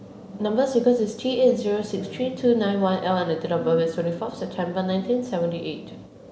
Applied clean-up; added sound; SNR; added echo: none; none; none; none.